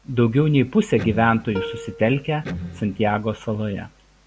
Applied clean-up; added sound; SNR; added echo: none; Plucked string instrument + Electric guitar; 12 dB; none.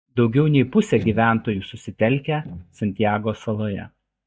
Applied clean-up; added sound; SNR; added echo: neural mask model DeepFilterNet 3.